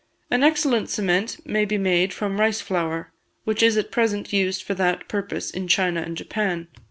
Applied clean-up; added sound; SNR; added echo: none; none; none; none.